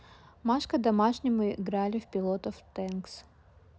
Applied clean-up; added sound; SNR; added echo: none; none; none; none.